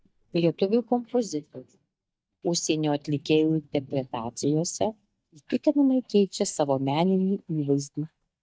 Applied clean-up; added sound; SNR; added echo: neural mask model DeepFilterNet 3.